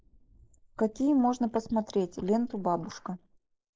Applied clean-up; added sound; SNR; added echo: neural mask model Resemble Enhance denoiser.